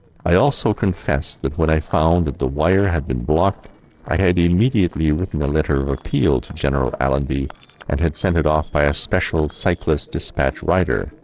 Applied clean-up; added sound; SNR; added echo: neural separator model SepFormer DNS4.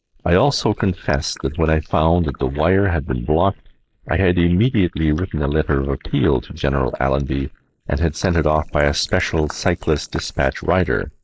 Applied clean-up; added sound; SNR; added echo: neural mask model Resemble Enhance denoiser.